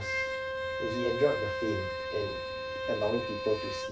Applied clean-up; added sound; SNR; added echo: none; Bowed string instrument; 1 dB; none.